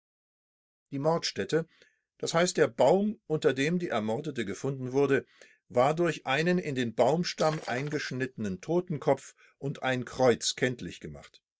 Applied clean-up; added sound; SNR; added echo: neural mask model DeepFilterNet 3.